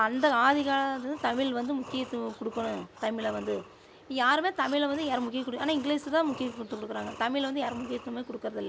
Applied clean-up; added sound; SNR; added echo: none; Breathing; 18 dB; none.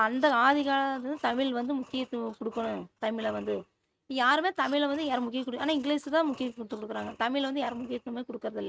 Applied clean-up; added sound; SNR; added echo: neural mask model RNNoise.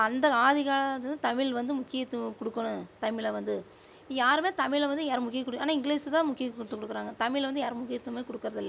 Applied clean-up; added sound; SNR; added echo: none; none; none; none.